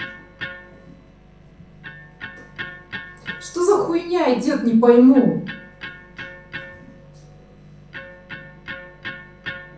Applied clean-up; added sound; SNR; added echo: none; Electric guitar; 16 dB; reverberation time 0.6 s.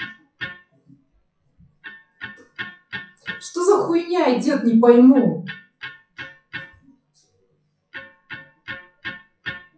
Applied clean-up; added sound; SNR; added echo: classical method WPE with log-MMSE.